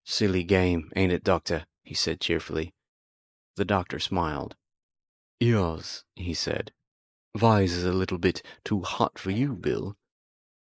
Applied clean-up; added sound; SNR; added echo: neural mask model Resemble Enhance denoiser.